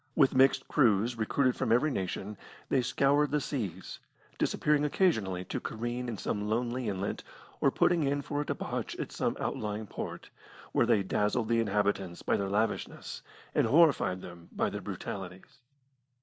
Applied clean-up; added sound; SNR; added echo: none; none; none; none.